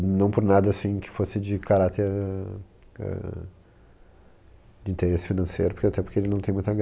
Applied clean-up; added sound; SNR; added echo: none; none; none; none.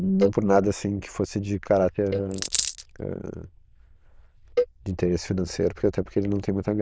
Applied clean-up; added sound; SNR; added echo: neural diffusion model UNIVERSE++.